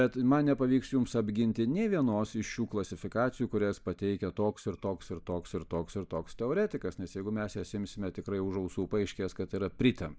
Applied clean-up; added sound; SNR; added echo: neural mask model Resemble Enhance denoiser.